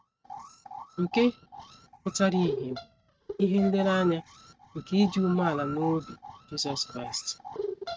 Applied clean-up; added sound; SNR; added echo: neural mask model RNNoise.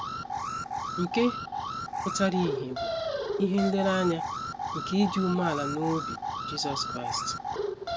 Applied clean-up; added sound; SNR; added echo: none; Alarm; 3 dB; none.